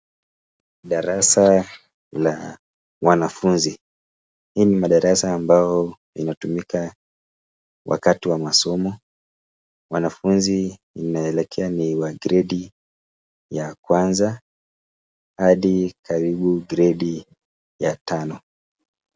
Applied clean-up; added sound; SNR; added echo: none; none; none; none.